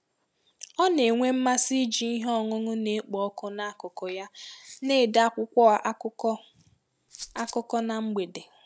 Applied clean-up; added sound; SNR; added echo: none; Rattle (instrument); 15 dB; none.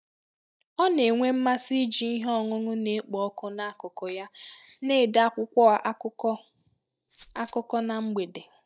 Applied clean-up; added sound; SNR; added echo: neural mask model DeepFilterNet 3.